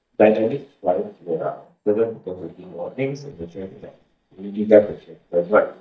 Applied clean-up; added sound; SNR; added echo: neural mask model DeepFilterNet 3.